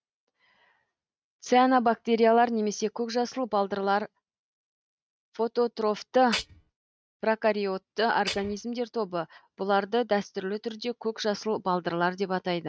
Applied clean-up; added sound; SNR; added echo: neural mask model RNNoise.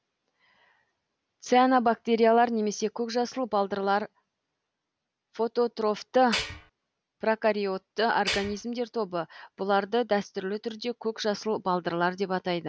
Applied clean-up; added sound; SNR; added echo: none; Tools; 4 dB; none.